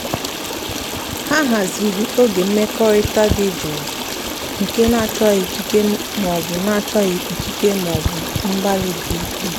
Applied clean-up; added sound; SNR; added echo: none; Stream; 5 dB; none.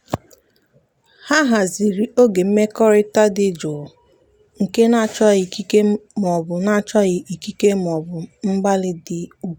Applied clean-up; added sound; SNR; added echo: none; none; none; none.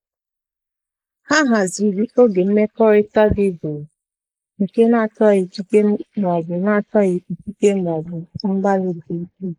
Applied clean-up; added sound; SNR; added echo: neural mask model Resemble Enhance denoiser.